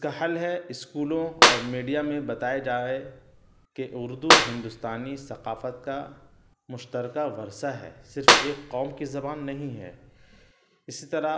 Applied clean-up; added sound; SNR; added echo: none; Clapping; -5 dB; none.